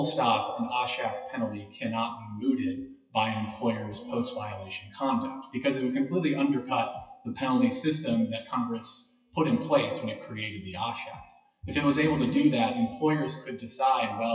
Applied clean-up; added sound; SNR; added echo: classical method WPE with log-MMSE.